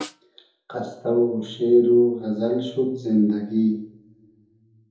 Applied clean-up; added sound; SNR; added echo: none; Snare drum; 18 dB; reverberation time 2.7 s.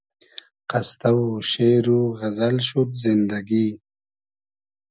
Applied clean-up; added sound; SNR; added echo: none; none; none; none.